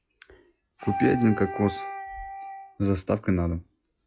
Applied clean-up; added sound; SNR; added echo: classical method log-MMSE.